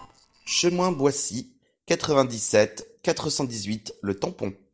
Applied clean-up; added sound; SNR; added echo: neural separator model SepFormer DNS4.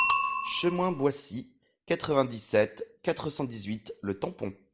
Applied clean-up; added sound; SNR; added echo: none; Bicycle bell; -3 dB; none.